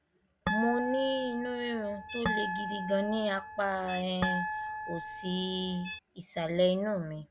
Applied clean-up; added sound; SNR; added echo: none; Harp; 4 dB; none.